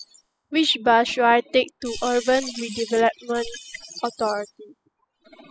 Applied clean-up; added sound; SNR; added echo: classical method spectral subtraction.